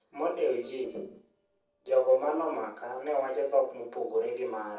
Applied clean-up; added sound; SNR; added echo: neural separator model SepFormer DNS4.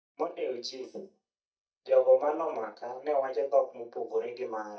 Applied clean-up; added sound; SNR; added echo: neural mask model DeepFilterNet 3.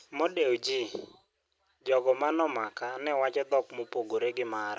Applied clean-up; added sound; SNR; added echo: none; none; none; none.